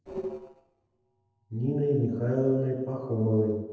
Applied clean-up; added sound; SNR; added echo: neural separator model SepFormer DNS4.